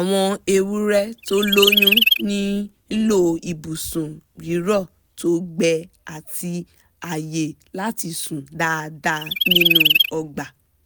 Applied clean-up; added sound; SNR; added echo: none; Chirp, tweet; -4 dB; none.